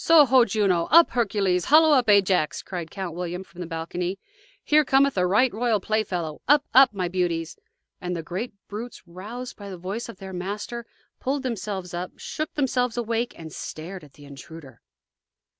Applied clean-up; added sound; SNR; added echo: none; none; none; none.